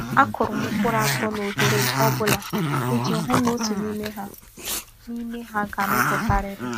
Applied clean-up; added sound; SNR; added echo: none; Growling; -1 dB; none.